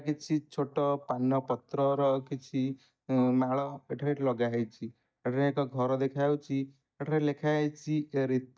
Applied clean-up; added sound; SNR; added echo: neural mask model DeepFilterNet 3.